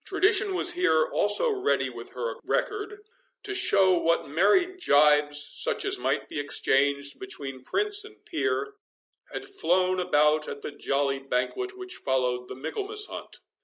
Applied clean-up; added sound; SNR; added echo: neural mask model Resemble Enhance denoiser.